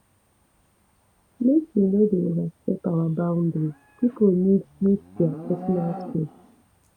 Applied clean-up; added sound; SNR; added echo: none; Livestock, farm animals, working animals; 18 dB; none.